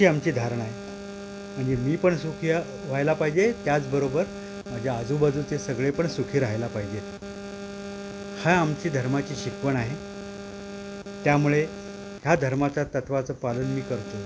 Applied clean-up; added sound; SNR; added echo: none; none; none; none.